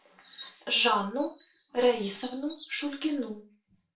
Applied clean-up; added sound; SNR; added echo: none; Chirp, tweet; 16 dB; reverberation time 0.3 s.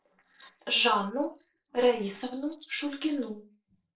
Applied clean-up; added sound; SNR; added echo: neural separator model SepFormer DNS4.